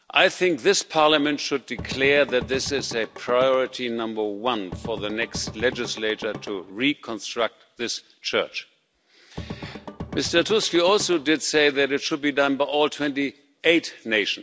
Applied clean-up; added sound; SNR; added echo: none; Drum / Drum kit; 13 dB; none.